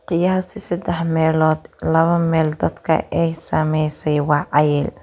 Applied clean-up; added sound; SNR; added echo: none; none; none; none.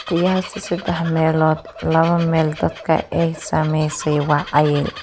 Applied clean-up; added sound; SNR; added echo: none; Bird vocalization, bird call, bird song; 16 dB; none.